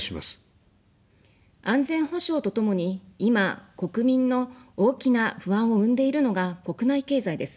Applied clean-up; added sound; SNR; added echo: none; none; none; none.